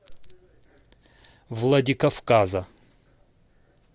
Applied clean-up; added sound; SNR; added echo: none; none; none; none.